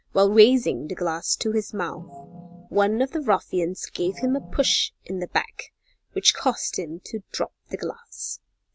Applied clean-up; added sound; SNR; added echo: none; Organ; 16 dB; none.